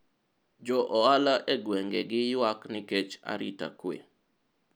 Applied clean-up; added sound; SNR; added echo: none; none; none; none.